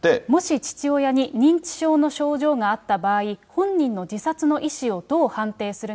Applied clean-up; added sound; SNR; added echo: none; none; none; none.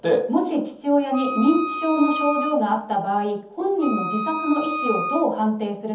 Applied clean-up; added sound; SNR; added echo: none; Wind instrument, woodwind instrument; 7 dB; reverberation time 0.7 s.